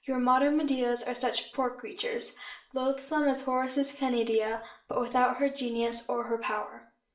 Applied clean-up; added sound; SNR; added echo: none; none; none; reverberation time 0.4 s.